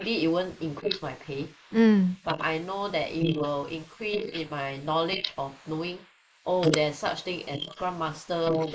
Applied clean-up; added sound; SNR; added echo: neural mask model Resemble Enhance denoiser.